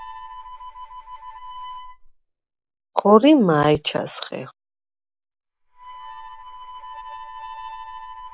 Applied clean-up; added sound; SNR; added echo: none; Harmonica; 15 dB; none.